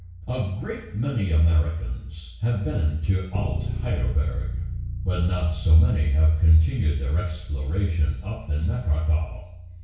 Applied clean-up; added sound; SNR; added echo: none; Bass guitar; 10 dB; reverberation time 0.6 s.